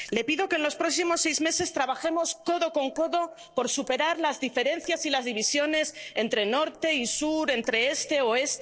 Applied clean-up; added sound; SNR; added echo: neural separator model SepFormer DNS4.